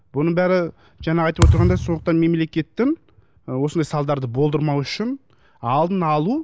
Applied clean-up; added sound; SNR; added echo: none; Thump, thud; -1 dB; none.